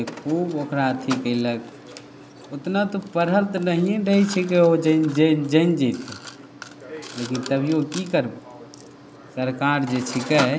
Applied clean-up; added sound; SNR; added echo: none; Mechanisms; 15 dB; none.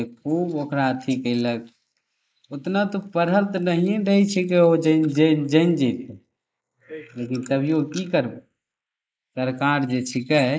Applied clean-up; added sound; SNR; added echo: neural mask model Resemble Enhance denoiser.